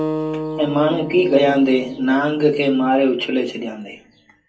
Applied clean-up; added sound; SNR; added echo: none; Acoustic guitar; 11 dB; reverberation time 0.2 s.